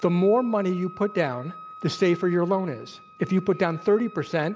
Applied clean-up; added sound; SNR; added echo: none; Wind instrument, woodwind instrument; 19 dB; none.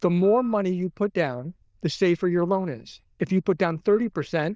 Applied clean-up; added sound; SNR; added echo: neural diffusion model UNIVERSE++.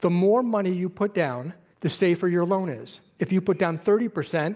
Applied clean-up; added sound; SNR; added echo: none; none; none; none.